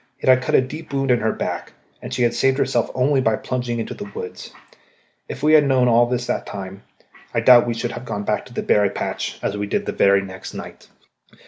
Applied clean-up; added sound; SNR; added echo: none; none; none; none.